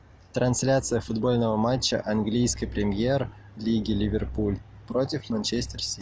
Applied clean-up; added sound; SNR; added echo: none; none; none; none.